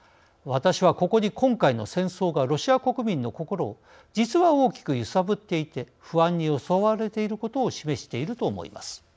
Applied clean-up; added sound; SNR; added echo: none; none; none; none.